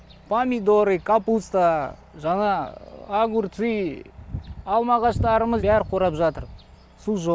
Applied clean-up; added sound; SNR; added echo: none; none; none; none.